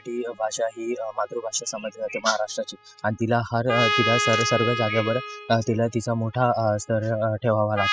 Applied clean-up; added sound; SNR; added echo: classical method spectral subtraction.